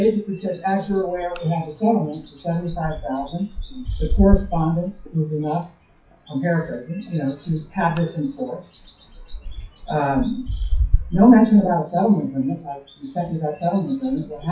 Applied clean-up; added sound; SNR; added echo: classical method WPE with log-MMSE.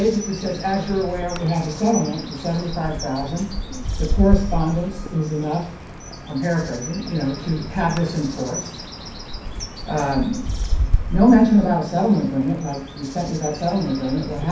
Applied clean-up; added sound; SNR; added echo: none; Bird; 5 dB; reverberation time 0.6 s.